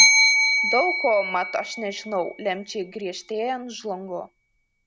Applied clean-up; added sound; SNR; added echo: none; Bell; -4 dB; none.